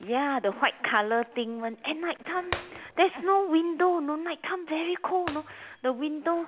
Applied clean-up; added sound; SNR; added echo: none; Shatter; 18 dB; none.